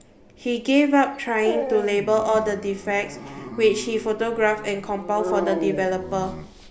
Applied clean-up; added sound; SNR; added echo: none; Dog; 10 dB; none.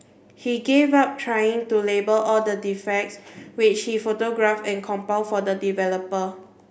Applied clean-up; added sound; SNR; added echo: none; none; none; none.